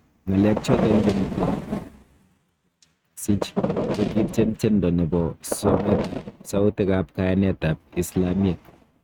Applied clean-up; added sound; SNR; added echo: neural mask model RNNoise.